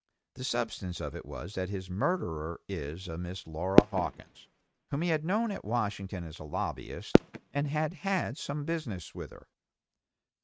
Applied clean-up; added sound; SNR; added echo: neural mask model RNNoise.